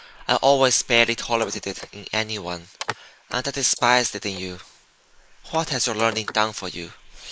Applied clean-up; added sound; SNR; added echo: neural mask model Resemble Enhance denoiser.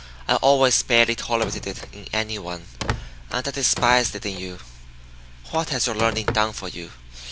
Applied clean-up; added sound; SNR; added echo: none; Slam + Telephone; 11 dB; none.